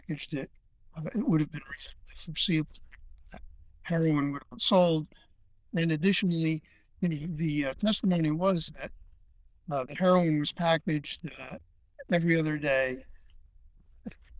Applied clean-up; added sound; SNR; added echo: neural diffusion model UNIVERSE++.